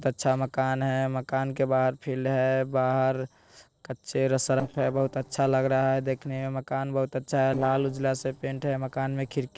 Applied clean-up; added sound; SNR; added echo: neural separator model SepFormer DNS4.